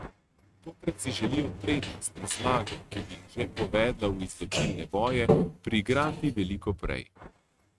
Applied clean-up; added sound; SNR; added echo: neural mask model RNNoise.